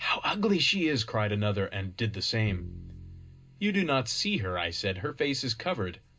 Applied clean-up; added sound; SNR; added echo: none; Bowed string instrument; 17 dB; reverberation time 0.2 s.